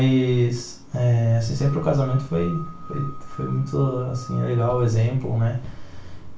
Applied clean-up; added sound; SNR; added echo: none; Screech / Glass; 17 dB; reverberation time 0.3 s.